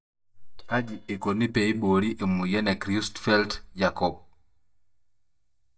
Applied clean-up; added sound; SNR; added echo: neural mask model DeepFilterNet 3.